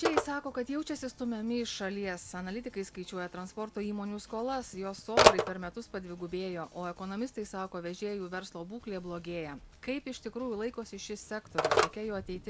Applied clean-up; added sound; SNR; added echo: none; Telephone; -2 dB; none.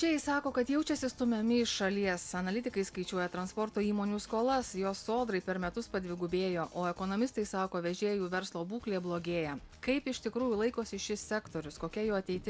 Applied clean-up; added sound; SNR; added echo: none; none; none; none.